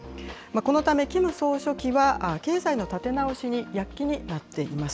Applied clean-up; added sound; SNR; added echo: none; none; none; none.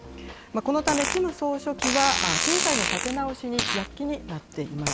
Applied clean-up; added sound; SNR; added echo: none; Fart; 1 dB; none.